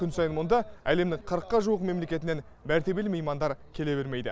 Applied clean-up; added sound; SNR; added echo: none; none; none; none.